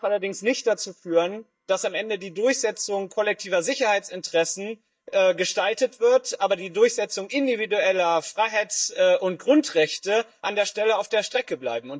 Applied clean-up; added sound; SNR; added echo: neural mask model DeepFilterNet 3.